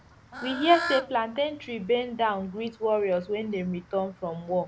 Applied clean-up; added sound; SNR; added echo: none; Bird / Fowl; 13 dB; none.